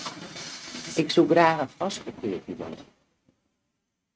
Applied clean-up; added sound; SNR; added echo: neural mask model RNNoise.